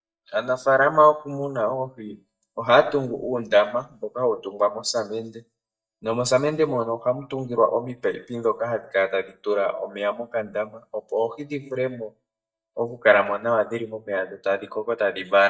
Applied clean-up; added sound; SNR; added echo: neural mask model DeepFilterNet 3.